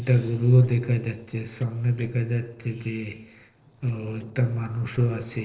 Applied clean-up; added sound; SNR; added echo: neural separator model SepFormer DNS4.